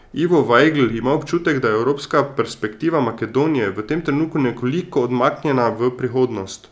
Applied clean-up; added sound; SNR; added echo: none; none; none; none.